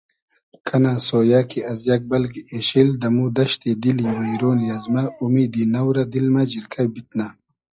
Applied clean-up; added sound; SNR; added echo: classical method log-MMSE.